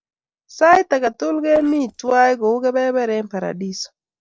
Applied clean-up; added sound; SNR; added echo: neural separator model SepFormer DNS4.